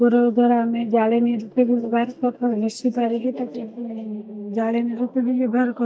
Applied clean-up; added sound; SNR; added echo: neural mask model DeepFilterNet 3.